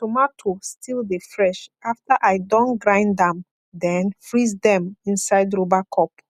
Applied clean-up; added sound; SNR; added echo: none; none; none; none.